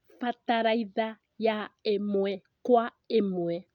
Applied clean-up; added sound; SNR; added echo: none; none; none; none.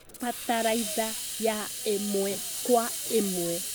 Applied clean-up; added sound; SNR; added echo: none; Hiss; 5 dB; none.